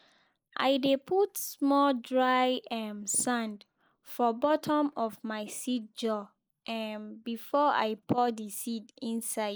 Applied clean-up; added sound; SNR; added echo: neural mask model Resemble Enhance denoiser.